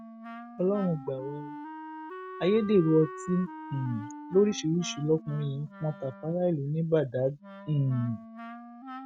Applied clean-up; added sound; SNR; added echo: none; Wind instrument, woodwind instrument; 14 dB; none.